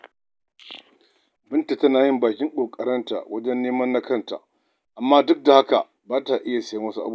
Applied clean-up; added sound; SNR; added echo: none; none; none; none.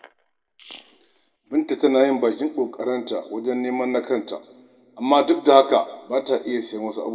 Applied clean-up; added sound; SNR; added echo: none; none; none; reverberation time 1.9 s.